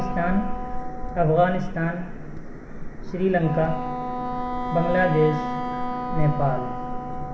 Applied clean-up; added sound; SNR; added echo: none; Wind instrument, woodwind instrument; 8 dB; reverberation time 1.4 s.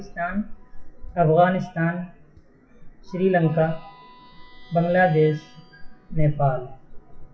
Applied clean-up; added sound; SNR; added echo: classical method WPE with log-MMSE.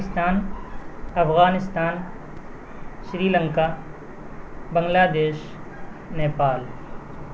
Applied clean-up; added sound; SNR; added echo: none; none; none; none.